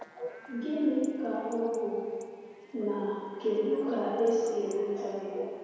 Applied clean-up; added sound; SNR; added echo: none; Bark / Chatter / Chirp, tweet / Livestock, farm animals, working animals; 15 dB; reverberation time 1.9 s.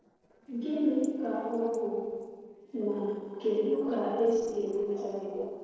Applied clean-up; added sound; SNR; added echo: neural separator model SepFormer DNS4.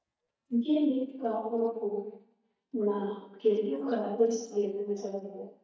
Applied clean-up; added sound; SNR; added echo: neural mask model DeepFilterNet 3.